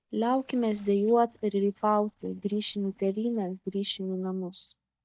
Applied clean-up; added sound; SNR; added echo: neural mask model DeepFilterNet 3.